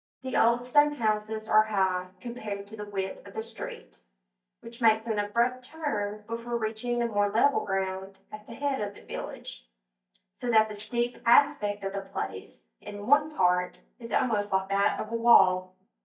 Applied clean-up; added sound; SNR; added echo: neural mask model DeepFilterNet 3.